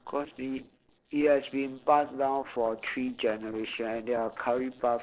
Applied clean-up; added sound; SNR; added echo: neural separator model SepFormer DNS4.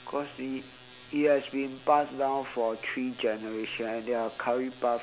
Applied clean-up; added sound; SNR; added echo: none; none; none; none.